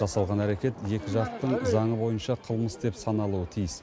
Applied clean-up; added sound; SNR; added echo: none; none; none; none.